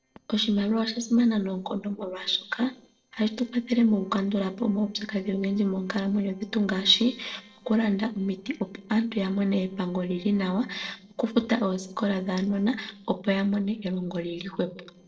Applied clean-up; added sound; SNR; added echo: neural separator model SepFormer DNS4.